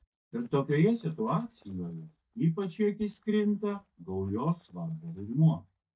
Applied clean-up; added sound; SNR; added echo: neural mask model DeepFilterNet 3.